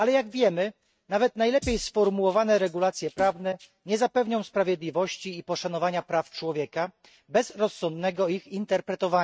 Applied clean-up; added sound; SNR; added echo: neural mask model RNNoise.